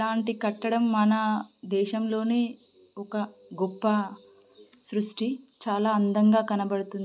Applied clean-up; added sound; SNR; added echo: none; none; none; none.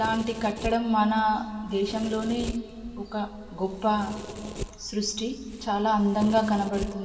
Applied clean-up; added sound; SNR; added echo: none; Domestic sounds, home sounds; 13 dB; reverberation time 2.4 s.